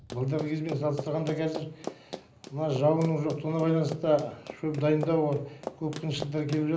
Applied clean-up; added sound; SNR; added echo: none; Run; 14 dB; reverberation time 0.5 s.